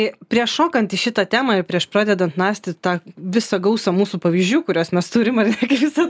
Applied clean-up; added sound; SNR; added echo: none; none; none; none.